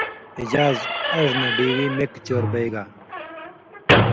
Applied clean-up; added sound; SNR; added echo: none; Squeak / Slam; -1 dB; none.